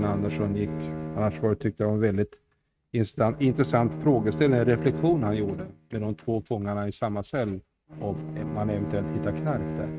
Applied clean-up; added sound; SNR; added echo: neural mask model RNNoise.